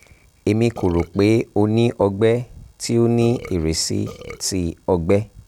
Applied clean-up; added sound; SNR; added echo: none; Burping, eructation; 17 dB; none.